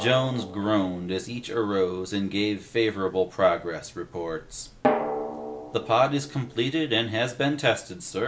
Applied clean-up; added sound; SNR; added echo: none; Drum; 9 dB; none.